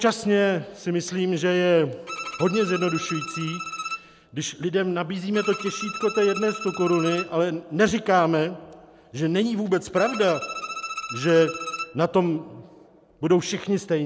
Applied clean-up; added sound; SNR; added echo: none; Bowed string instrument; 10 dB; none.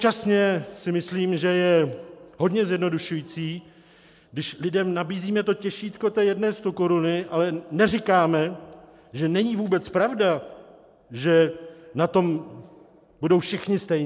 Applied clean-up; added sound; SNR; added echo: none; none; none; none.